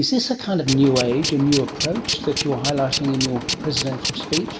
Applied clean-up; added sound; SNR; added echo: none; Tools; 5 dB; reverberation time 2.5 s.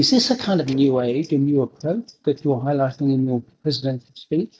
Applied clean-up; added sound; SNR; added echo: neural mask model DeepFilterNet 3.